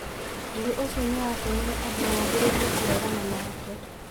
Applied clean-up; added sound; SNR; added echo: none; Waves, surf; -1 dB; none.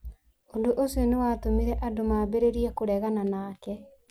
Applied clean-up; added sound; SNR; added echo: none; none; none; none.